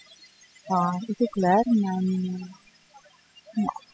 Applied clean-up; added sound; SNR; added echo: classical method spectral subtraction.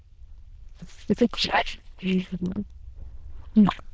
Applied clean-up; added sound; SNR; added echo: neural diffusion model UNIVERSE++.